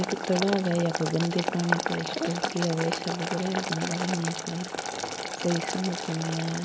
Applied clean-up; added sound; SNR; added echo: none; Boiling; 3 dB; reverberation time 0.5 s.